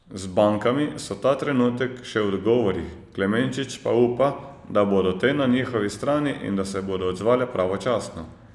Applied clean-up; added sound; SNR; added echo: none; none; none; none.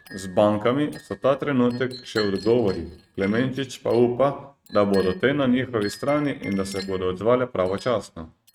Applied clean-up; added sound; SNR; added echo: neural mask model RNNoise.